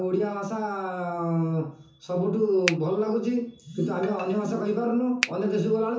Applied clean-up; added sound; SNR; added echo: none; Finger snapping; 3 dB; reverberation time 0.6 s.